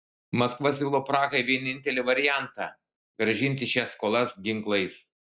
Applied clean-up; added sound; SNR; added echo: none; none; none; none.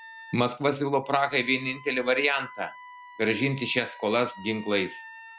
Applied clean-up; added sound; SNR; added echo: none; Wind instrument, woodwind instrument; 18 dB; none.